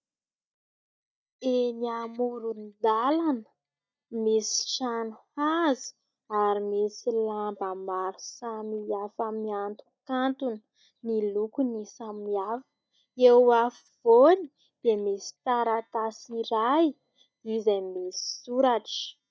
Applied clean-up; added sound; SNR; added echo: neural mask model DeepFilterNet 3.